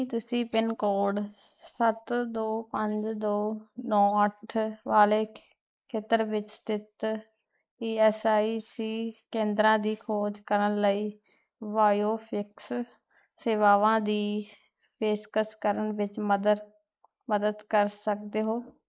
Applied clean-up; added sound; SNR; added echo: neural mask model Resemble Enhance denoiser.